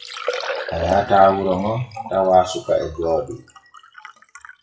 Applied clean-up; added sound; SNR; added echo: classical method WPE with log-MMSE.